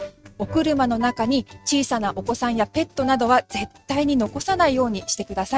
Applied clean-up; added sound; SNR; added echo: neural mask model RNNoise.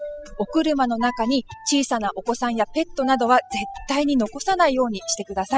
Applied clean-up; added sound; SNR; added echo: classical method spectral subtraction.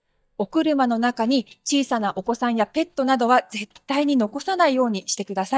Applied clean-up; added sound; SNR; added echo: neural mask model DeepFilterNet 3.